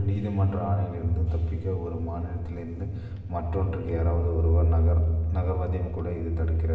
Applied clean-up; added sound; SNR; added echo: none; none; none; reverberation time 1.7 s.